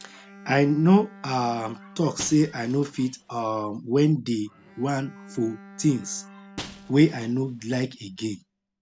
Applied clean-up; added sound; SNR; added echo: none; Shatter + Bowed string instrument; 20 dB; none.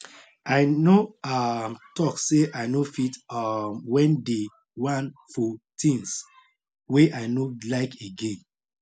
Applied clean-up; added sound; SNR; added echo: none; none; none; none.